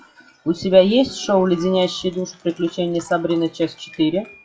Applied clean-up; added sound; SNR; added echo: classical method WPE with log-MMSE.